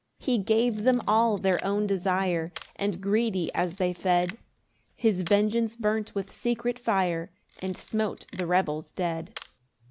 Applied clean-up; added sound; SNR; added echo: none; Organ + Camera; 19 dB; none.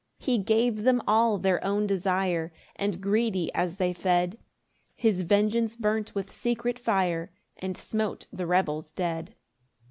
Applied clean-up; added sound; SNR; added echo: none; none; none; none.